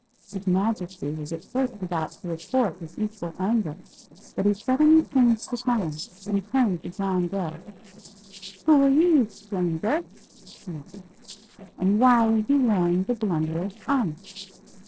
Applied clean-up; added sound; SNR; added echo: neural separator model SepFormer DNS4.